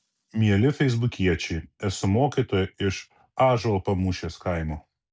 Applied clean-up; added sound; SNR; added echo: none; none; none; none.